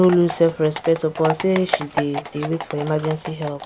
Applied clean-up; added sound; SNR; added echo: none; Livestock, farm animals, working animals; 9 dB; none.